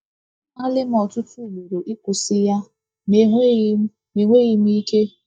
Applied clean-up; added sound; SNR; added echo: neural mask model DeepFilterNet 3.